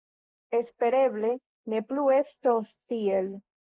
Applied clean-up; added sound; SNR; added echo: neural mask model Resemble Enhance denoiser.